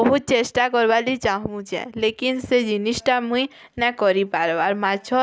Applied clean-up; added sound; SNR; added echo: none; none; none; none.